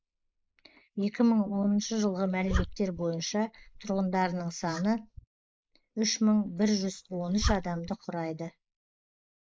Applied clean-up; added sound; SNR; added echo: neural mask model Resemble Enhance denoiser.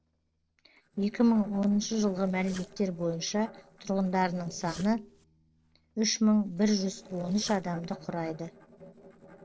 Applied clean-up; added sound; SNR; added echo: neural separator model SepFormer DNS4.